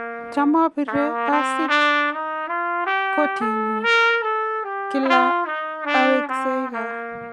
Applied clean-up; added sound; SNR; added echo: none; Trumpet; -3 dB; none.